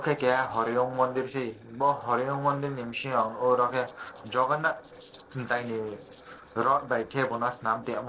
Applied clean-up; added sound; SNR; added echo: neural separator model SepFormer DNS4.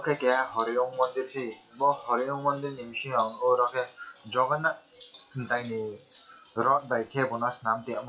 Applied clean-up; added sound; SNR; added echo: classical method WPE with log-MMSE.